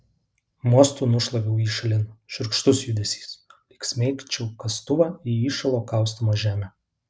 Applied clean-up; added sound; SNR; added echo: none; none; none; none.